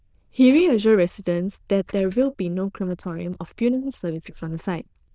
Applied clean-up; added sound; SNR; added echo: neural diffusion model UNIVERSE++.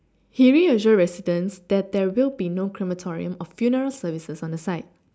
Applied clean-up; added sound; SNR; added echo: none; none; none; none.